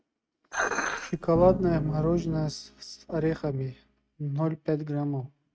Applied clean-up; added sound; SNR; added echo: neural mask model RNNoise.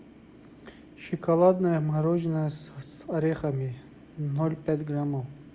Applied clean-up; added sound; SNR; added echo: none; none; none; none.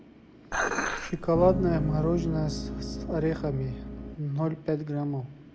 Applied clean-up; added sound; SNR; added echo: none; Piano + Dishes, pots, and pans; 3 dB; none.